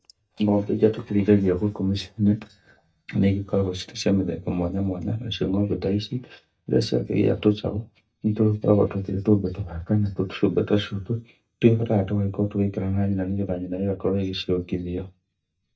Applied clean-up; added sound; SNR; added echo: neural mask model DeepFilterNet 3.